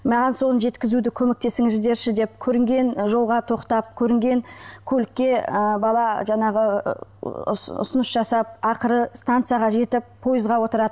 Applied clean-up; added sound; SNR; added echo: none; none; none; none.